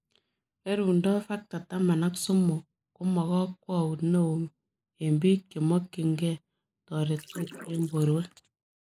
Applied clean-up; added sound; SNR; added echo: neural mask model Resemble Enhance denoiser.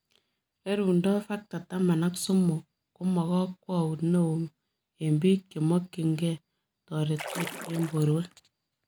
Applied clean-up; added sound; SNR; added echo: none; Splash, splatter; 11 dB; none.